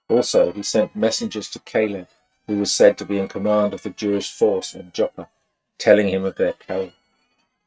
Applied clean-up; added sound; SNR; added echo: neural mask model RNNoise.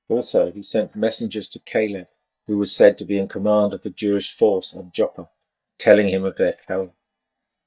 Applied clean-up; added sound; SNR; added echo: neural mask model DeepFilterNet 3.